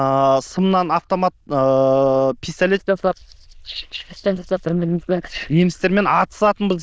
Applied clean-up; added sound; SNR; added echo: neural diffusion model UNIVERSE++.